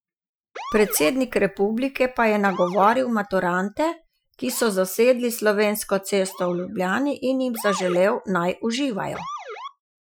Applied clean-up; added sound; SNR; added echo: classical method Wiener filter.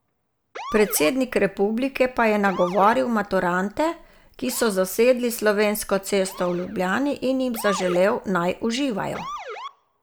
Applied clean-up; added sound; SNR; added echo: none; Motor vehicle (road) / Siren; 16 dB; none.